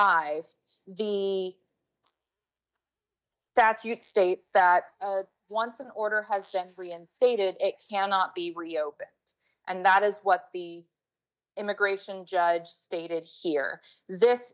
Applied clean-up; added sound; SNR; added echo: neural mask model DeepFilterNet 3.